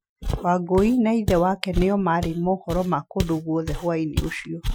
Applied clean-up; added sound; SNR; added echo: classical method Wiener filter.